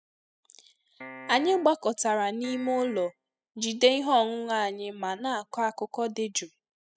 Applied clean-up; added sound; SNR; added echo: classical method spectral subtraction.